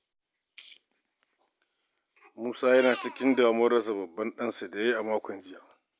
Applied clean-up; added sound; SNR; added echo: none; none; none; none.